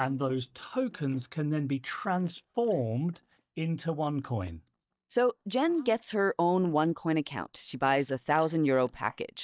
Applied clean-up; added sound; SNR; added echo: neural mask model DeepFilterNet 3.